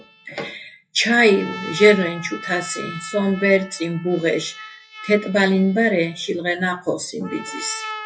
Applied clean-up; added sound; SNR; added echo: classical method WPE with log-MMSE.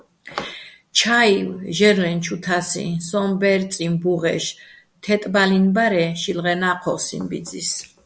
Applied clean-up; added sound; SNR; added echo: none; none; none; none.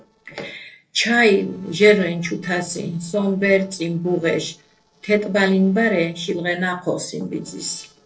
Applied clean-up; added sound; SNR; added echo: neural separator model SepFormer DNS4.